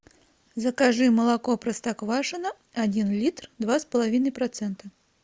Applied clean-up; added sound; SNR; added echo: none; none; none; none.